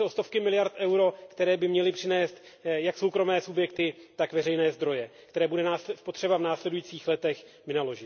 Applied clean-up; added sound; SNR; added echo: none; none; none; none.